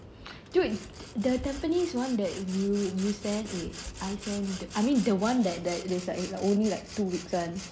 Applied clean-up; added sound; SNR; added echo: none; Sawing; 15 dB; none.